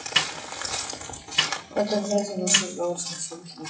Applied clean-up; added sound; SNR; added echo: classical method WPE with log-MMSE.